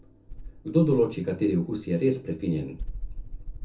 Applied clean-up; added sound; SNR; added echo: none; Insect; 11 dB; reverberation time 0.3 s.